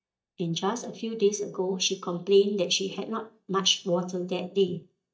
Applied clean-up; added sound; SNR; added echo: neural mask model DeepFilterNet 3.